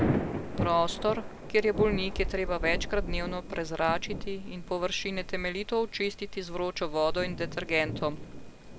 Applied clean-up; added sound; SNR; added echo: none; Thunder / Rain; 5 dB; none.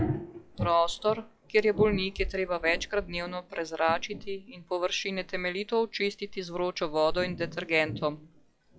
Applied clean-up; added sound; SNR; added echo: classical method log-MMSE.